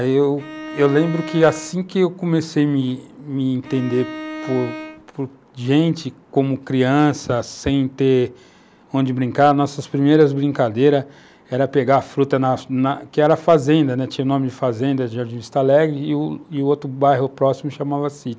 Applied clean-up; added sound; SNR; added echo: none; Bowed string instrument; 12 dB; none.